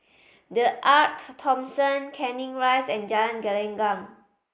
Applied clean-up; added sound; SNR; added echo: neural mask model Resemble Enhance denoiser.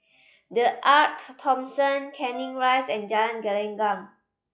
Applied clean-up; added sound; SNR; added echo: classical method log-MMSE.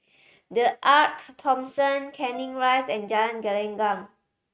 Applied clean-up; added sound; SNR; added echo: neural mask model RNNoise.